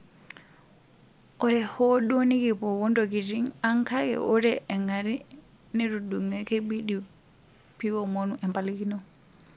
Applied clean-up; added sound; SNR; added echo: none; none; none; none.